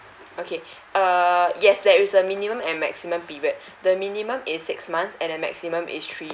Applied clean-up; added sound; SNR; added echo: none; none; none; none.